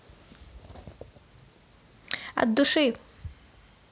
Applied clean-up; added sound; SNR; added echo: none; none; none; none.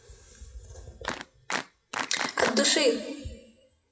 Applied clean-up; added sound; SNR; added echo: classical method WPE with log-MMSE.